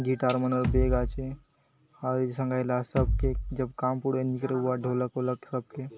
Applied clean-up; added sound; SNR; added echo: none; Bicycle bell + Bass drum; 3 dB; none.